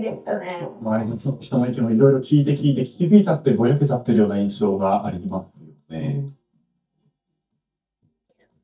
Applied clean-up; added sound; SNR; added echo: neural mask model DeepFilterNet 3.